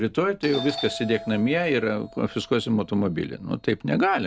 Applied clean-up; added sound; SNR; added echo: none; Doorbell; 16 dB; none.